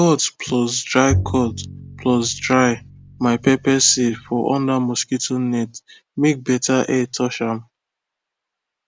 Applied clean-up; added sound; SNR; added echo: none; Bowed string instrument; 9 dB; none.